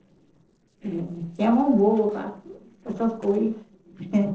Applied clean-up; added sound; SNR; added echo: neural separator model SepFormer DNS4.